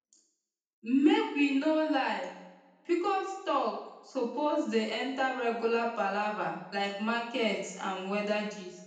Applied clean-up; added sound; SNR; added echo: none; none; none; reverberation time 0.8 s.